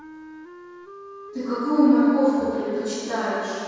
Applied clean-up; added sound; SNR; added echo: none; Wind instrument, woodwind instrument; 19 dB; reverberation time 2.2 s.